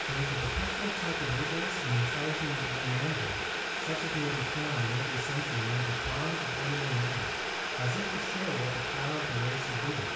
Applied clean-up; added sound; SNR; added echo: none; Boiling; -1 dB; reverberation time 0.6 s.